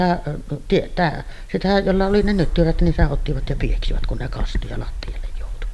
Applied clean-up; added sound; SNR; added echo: none; Bird; 1 dB; none.